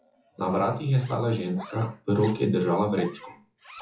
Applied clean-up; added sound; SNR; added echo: classical method WPE with log-MMSE.